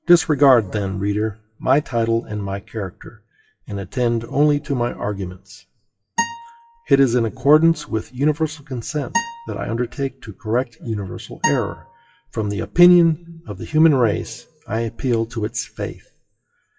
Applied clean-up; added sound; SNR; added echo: classical method WPE with log-MMSE.